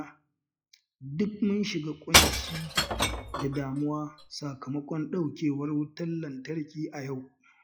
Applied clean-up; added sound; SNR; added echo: classical method log-MMSE.